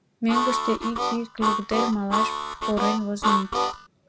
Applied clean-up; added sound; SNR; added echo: none; Harmonica; -1 dB; none.